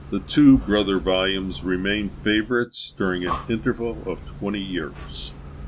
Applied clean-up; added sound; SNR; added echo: none; Breathing; 13 dB; none.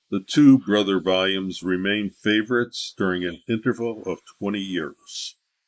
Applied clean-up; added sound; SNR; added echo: neural mask model Resemble Enhance denoiser.